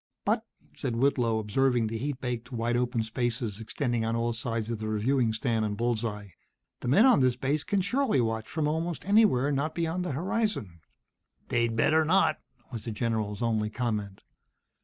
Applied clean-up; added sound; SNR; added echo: none; none; none; none.